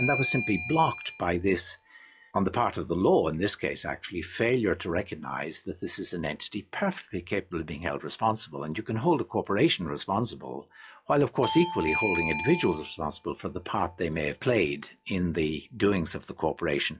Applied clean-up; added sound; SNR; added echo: classical method log-MMSE.